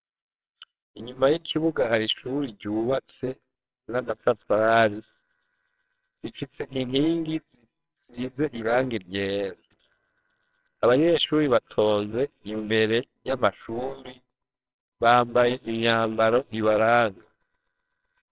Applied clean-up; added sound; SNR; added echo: neural separator model SepFormer WHAMR!.